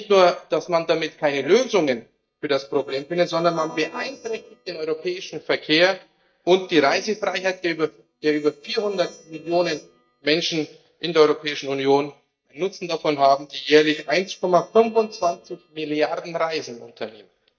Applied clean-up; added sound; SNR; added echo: neural mask model DeepFilterNet 3.